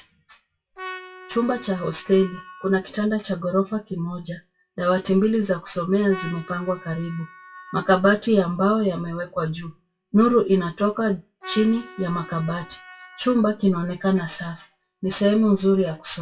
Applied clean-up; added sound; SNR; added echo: classical method WPE with log-MMSE.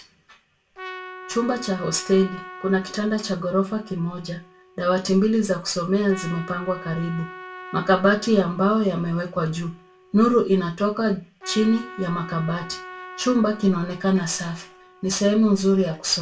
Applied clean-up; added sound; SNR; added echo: none; Trumpet; 18 dB; reverberation time 0.2 s.